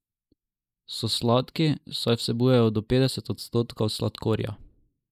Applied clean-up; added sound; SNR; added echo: neural mask model Resemble Enhance denoiser.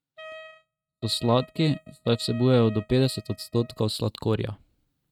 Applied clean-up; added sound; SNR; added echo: neural mask model RNNoise.